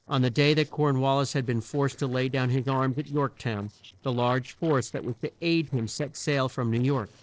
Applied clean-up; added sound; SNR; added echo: neural separator model SepFormer DNS4.